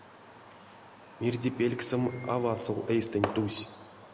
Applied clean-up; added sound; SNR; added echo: none; Fireworks; 12 dB; none.